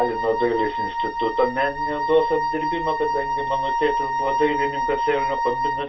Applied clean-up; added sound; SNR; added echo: none; Wind instrument, woodwind instrument; 0 dB; reverberation time 0.2 s.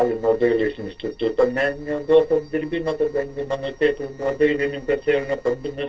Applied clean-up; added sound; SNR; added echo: neural separator model SepFormer DNS4.